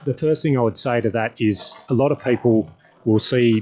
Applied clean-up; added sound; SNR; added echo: classical method log-MMSE.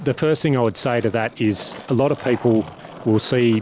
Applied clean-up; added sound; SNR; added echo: none; Skateboard; 19 dB; none.